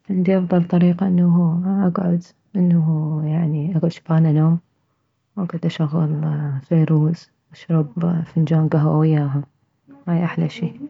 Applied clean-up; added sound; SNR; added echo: none; none; none; none.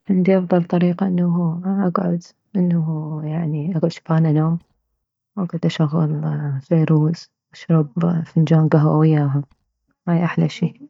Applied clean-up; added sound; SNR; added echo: neural mask model DeepFilterNet 3.